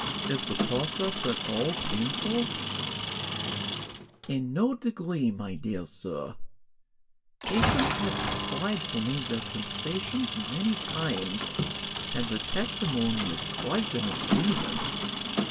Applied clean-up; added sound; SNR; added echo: none; Engine; 0 dB; reverberation time 0.1 s.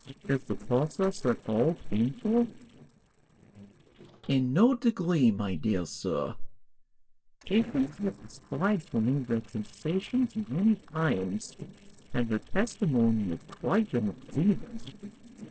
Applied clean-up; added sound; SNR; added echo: neural separator model SepFormer DNS4.